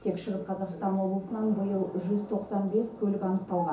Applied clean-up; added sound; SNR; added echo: none; Bird vocalization, bird call, bird song; 17 dB; reverberation time 0.7 s.